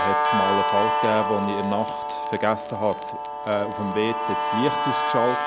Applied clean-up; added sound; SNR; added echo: none; Guitar; -1 dB; none.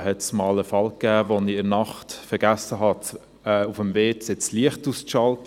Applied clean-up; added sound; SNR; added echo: none; none; none; none.